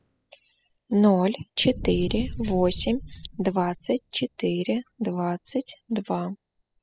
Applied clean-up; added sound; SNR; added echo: classical method spectral subtraction.